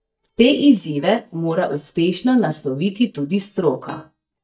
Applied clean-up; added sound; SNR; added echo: neural mask model DeepFilterNet 3.